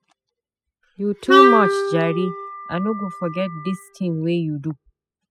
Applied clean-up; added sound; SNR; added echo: classical method spectral subtraction.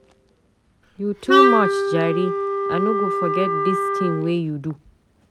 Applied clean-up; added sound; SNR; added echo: none; Wind instrument, woodwind instrument; -4 dB; none.